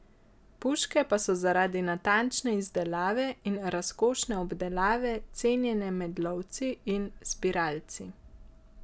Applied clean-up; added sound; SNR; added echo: none; none; none; none.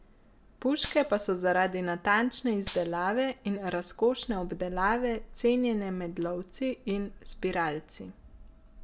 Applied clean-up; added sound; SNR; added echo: none; Gunshot, gunfire; 11 dB; reverberation time 0.3 s.